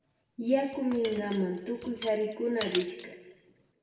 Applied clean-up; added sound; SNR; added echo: none; Cutlery, silverware; 14 dB; reverberation time 1.2 s.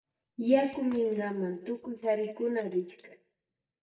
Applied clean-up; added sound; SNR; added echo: neural mask model DeepFilterNet 3.